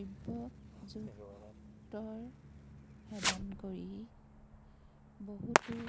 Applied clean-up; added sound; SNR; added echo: none; Fireworks; -5 dB; none.